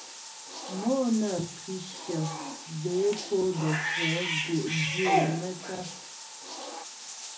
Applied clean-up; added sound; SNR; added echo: none; Bathtub (filling or washing) / Cat; 3 dB; reverberation time 0.4 s.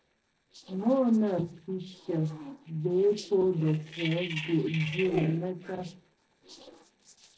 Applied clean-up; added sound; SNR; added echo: neural separator model SepFormer DNS4.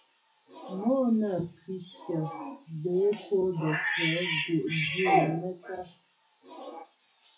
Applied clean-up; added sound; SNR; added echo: classical method WPE with log-MMSE.